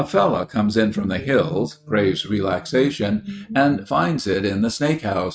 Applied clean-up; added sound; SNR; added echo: neural mask model RNNoise.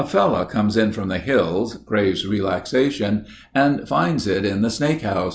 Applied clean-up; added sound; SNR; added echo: none; none; none; none.